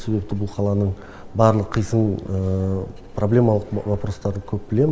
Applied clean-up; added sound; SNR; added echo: none; Writing; 17 dB; none.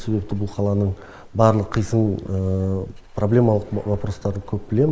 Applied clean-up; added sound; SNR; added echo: neural mask model Resemble Enhance denoiser.